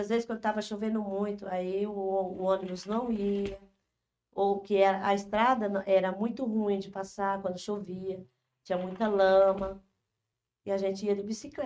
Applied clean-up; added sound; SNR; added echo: neural mask model RNNoise.